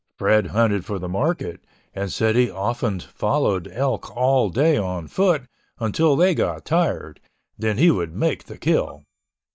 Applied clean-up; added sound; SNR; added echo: neural mask model DeepFilterNet 3.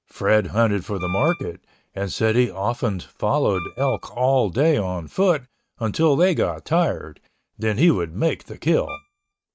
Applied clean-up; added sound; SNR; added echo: neural mask model RNNoise.